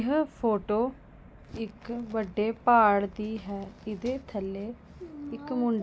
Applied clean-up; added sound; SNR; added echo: none; none; none; none.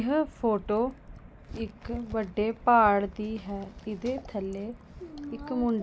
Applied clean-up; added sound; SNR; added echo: none; Fill (with liquid); 19 dB; none.